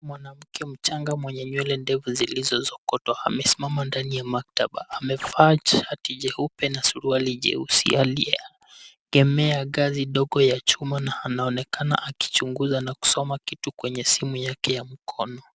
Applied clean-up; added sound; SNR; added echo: none; none; none; none.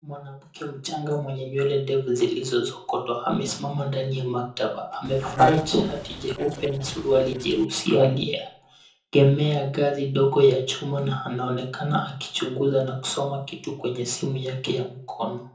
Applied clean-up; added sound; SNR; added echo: neural separator model SepFormer DNS4.